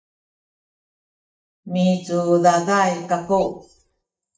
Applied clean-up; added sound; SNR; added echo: neural mask model DeepFilterNet 3.